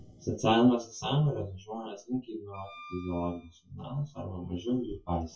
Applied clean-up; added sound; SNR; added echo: classical method WPE with log-MMSE.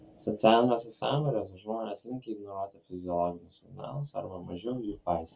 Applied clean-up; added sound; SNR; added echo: none; none; none; none.